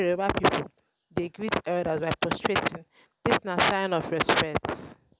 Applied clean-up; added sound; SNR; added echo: none; none; none; none.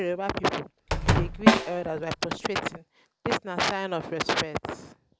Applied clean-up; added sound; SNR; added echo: none; Slam + Snare drum; -4 dB; none.